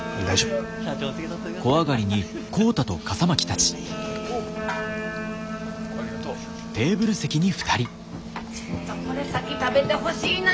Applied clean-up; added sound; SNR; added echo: none; Guitar; 7 dB; none.